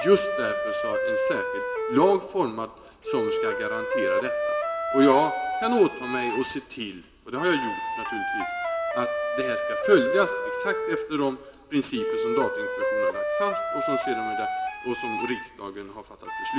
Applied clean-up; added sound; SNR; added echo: none; Wind instrument, woodwind instrument; 1 dB; reverberation time 0.5 s.